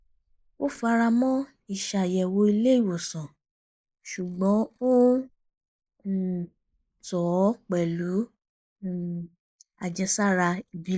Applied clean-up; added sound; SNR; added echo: neural mask model Resemble Enhance denoiser.